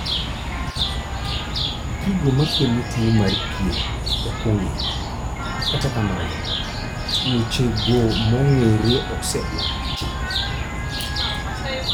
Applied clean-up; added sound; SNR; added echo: none; Chirp, tweet + Insect / Frog; 1 dB; none.